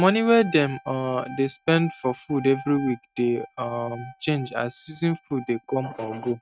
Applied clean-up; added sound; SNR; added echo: neural mask model RNNoise.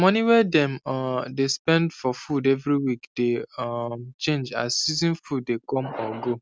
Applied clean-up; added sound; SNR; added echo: none; none; none; none.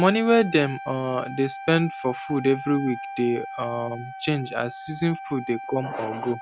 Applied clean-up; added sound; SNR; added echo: none; Wind instrument, woodwind instrument; 12 dB; none.